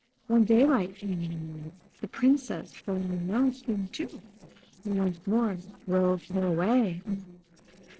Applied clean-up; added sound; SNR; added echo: neural separator model SepFormer DNS4.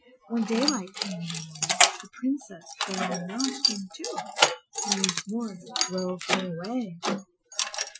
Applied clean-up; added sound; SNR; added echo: classical method Wiener filter.